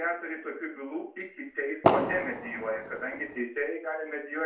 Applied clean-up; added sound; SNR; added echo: none; Fireworks; -4 dB; reverberation time 0.3 s.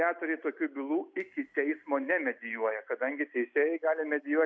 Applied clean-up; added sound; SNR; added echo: none; none; none; none.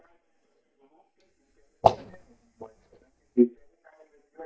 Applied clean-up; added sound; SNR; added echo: neural mask model DeepFilterNet 3.